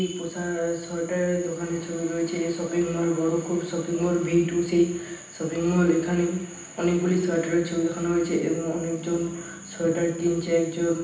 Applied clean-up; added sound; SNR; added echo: none; Cricket / Frog; 19 dB; reverberation time 0.9 s.